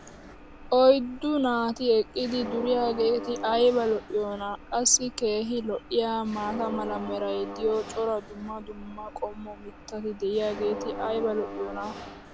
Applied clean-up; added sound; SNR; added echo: none; Mechanisms; 12 dB; none.